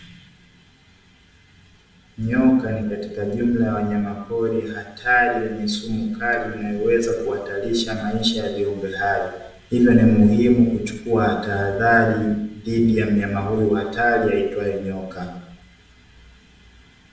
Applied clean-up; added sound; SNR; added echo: none; none; none; reverberation time 0.8 s.